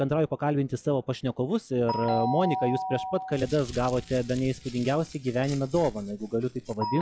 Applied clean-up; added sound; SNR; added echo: classical method log-MMSE.